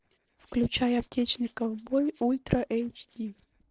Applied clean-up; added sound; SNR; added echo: neural separator model SepFormer DNS4.